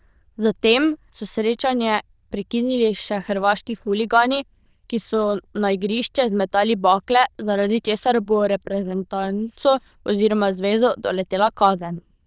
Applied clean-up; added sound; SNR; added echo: neural diffusion model UNIVERSE++.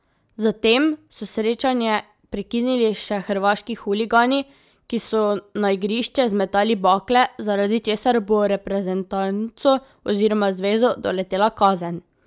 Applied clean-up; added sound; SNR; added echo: none; none; none; none.